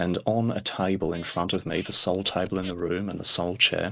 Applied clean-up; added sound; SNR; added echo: neural mask model Resemble Enhance denoiser.